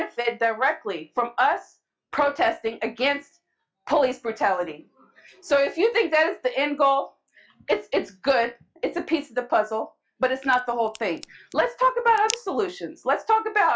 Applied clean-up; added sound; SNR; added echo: classical method log-MMSE.